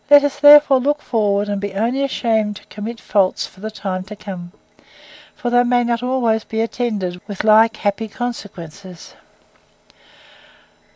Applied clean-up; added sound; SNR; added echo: none; none; none; none.